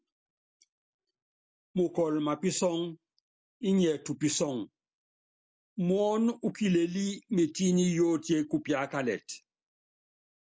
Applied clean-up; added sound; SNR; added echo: none; none; none; none.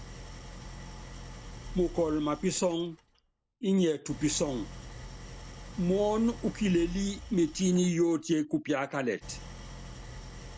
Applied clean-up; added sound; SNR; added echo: none; Idling; 14 dB; none.